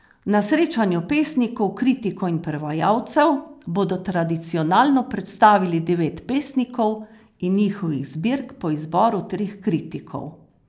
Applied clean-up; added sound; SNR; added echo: none; none; none; none.